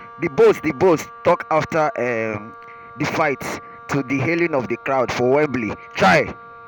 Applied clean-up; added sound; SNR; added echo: none; Wind instrument, woodwind instrument; 20 dB; none.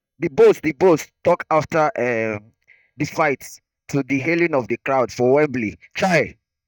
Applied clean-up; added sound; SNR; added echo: neural mask model DeepFilterNet 3.